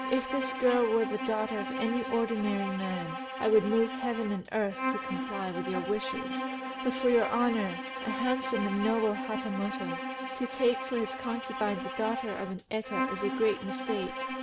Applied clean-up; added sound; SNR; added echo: none; Bowed string instrument; 5 dB; none.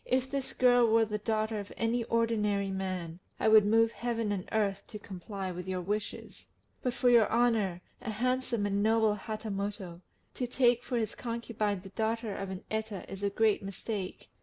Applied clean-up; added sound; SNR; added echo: none; none; none; none.